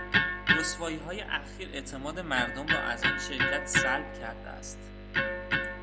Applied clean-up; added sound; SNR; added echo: none; Electric guitar; -5 dB; none.